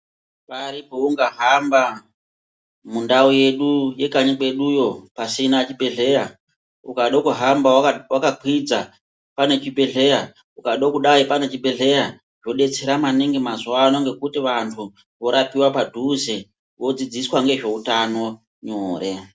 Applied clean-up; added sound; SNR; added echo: none; none; none; none.